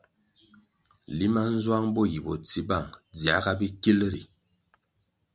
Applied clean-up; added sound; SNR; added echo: none; none; none; none.